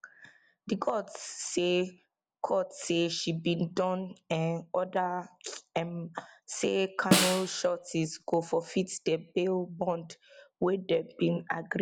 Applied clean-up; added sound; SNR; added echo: none; Snare drum; -2 dB; none.